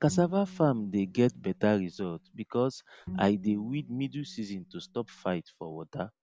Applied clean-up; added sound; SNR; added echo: none; Bowed string instrument; 15 dB; none.